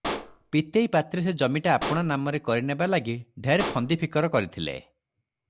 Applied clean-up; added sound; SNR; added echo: none; Explosion; 12 dB; none.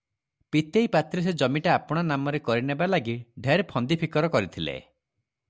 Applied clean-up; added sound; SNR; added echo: none; none; none; none.